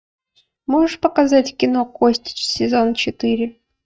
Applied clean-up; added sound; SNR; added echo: neural mask model DeepFilterNet 3.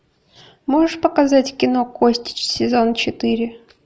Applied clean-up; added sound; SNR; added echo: none; none; none; none.